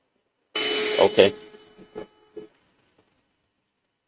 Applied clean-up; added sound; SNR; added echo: neural mask model RNNoise.